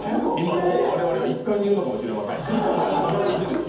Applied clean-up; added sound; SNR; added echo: none; none; none; reverberation time 0.5 s.